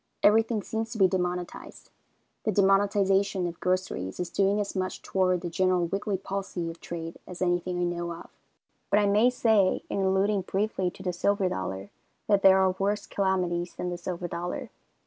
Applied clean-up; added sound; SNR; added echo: none; none; none; none.